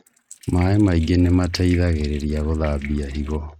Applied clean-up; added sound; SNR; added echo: neural mask model RNNoise.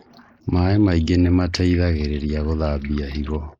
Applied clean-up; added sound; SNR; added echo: neural mask model Resemble Enhance denoiser.